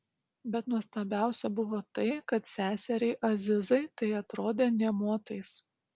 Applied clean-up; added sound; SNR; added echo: none; none; none; none.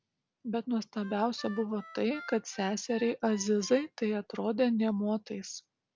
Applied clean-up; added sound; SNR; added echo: none; Harmonica; 18 dB; none.